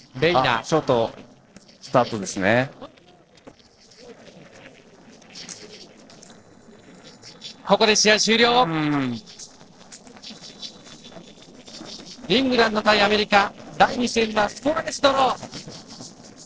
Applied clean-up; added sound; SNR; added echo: neural separator model SepFormer DNS4.